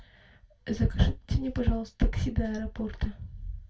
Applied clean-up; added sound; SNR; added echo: none; none; none; reverberation time 0.2 s.